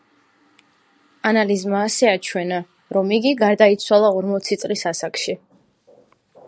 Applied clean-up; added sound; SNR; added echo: none; none; none; none.